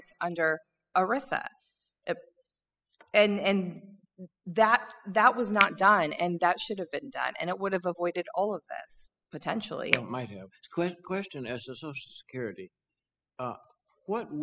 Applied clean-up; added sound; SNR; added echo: classical method spectral subtraction.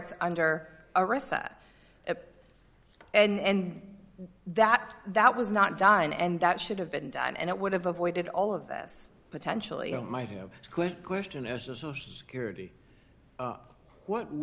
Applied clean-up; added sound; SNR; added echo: none; none; none; none.